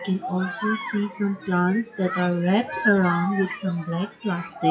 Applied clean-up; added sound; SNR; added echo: classical method WPE with log-MMSE.